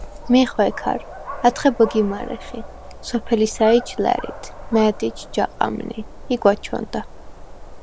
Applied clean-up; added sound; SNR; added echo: none; Dog; 13 dB; none.